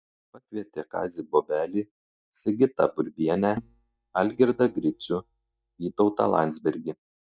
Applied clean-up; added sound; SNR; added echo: neural mask model DeepFilterNet 3.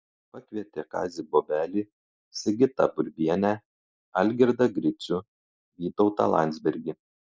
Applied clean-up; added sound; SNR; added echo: none; none; none; none.